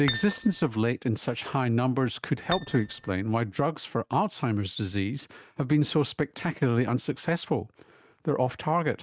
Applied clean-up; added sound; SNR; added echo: neural mask model RNNoise.